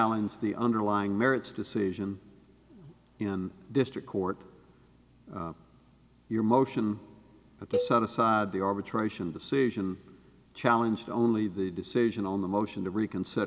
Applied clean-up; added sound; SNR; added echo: none; Cowbell; 7 dB; none.